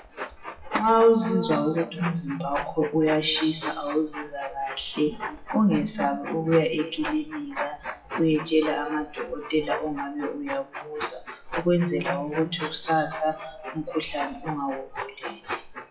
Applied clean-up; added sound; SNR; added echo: classical method WPE with log-MMSE.